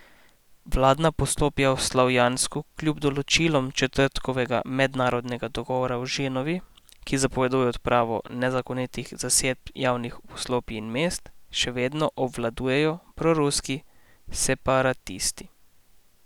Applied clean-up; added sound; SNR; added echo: none; none; none; none.